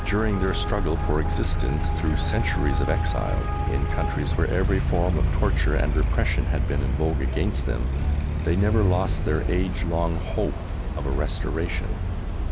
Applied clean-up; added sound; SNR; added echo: none; Traffic noise, roadway noise; -4 dB; none.